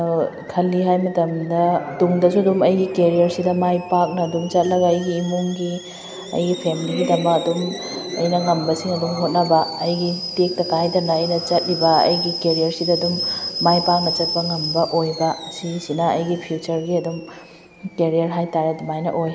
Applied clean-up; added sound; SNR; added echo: none; Boiling / Alarm; 12 dB; none.